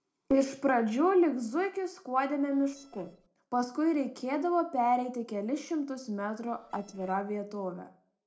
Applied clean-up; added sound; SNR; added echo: neural separator model SepFormer DNS4.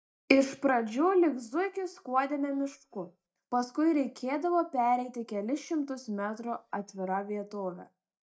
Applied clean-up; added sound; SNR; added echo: neural mask model DeepFilterNet 3.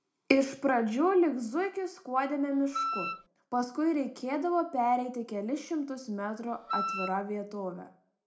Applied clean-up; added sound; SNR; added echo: none; Wind instrument, woodwind instrument; 4 dB; reverberation time 0.3 s.